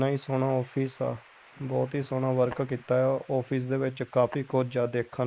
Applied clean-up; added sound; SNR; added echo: neural mask model Resemble Enhance denoiser.